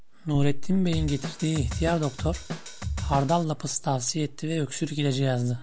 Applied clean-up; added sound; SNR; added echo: none; Drum kit; 6 dB; none.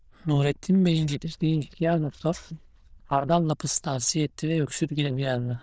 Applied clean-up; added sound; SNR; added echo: neural diffusion model UNIVERSE++.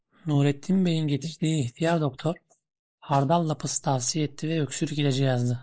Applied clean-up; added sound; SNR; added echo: neural mask model Resemble Enhance denoiser.